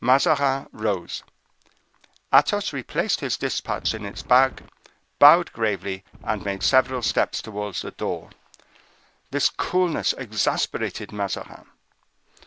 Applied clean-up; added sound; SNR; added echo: none; Wind; 18 dB; none.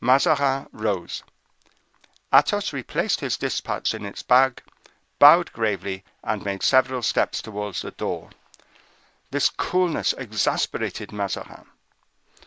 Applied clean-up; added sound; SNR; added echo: none; none; none; none.